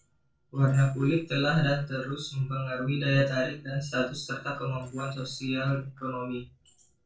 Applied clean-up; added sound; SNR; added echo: neural separator model SepFormer DNS4.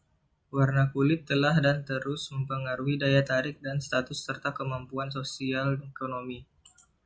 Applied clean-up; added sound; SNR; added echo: none; none; none; none.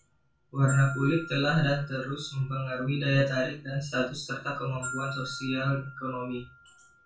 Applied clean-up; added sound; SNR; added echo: none; Glockenspiel; 14 dB; reverberation time 0.2 s.